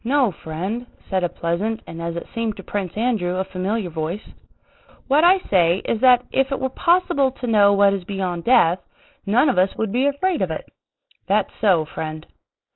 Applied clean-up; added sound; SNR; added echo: neural mask model Resemble Enhance denoiser.